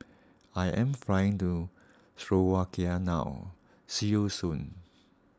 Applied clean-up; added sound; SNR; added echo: none; none; none; none.